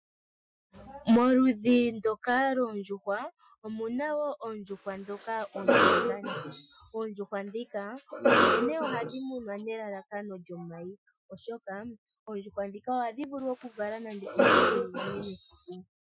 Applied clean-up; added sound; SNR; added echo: classical method Wiener filter.